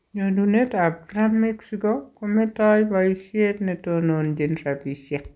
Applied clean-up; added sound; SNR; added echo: none; none; none; none.